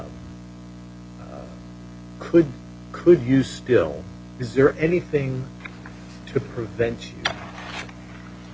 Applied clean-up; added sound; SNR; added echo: none; none; none; none.